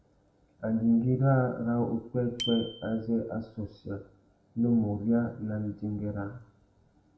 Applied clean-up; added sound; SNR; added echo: none; Bicycle bell; 19 dB; reverberation time 0.5 s.